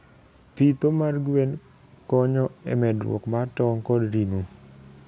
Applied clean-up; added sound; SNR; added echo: none; none; none; none.